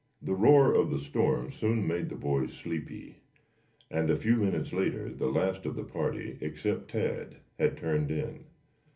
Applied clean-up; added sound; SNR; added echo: none; none; none; reverberation time 0.3 s.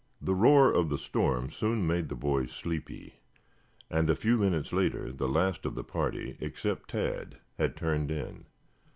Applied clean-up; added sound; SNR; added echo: none; none; none; none.